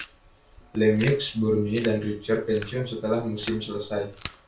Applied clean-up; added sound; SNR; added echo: none; Chewing, mastication; 14 dB; reverberation time 0.3 s.